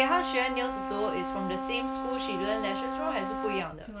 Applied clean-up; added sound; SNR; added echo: none; Trumpet; 1 dB; none.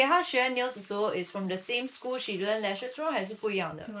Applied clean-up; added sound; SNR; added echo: neural mask model Resemble Enhance denoiser.